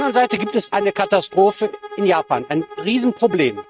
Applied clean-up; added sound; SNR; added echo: neural mask model RNNoise.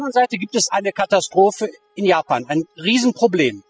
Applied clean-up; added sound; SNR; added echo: classical method spectral subtraction.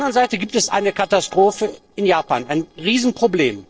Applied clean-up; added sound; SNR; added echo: neural separator model SepFormer DNS4.